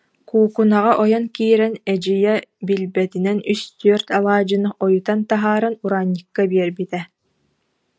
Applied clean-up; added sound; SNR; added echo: none; none; none; none.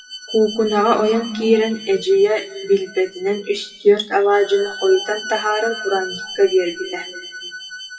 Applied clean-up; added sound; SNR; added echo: classical method WPE with log-MMSE.